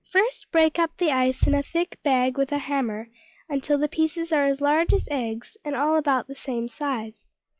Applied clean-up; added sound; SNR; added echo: classical method log-MMSE.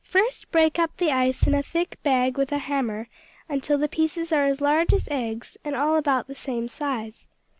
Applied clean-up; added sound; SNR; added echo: none; Bass drum; 7 dB; none.